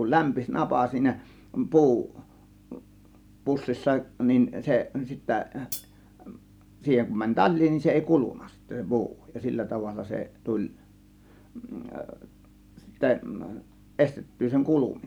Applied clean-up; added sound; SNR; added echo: none; Hi-hat; 11 dB; none.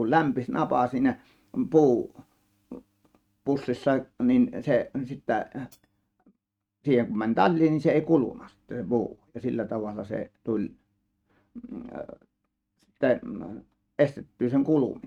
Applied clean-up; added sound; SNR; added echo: neural mask model RNNoise.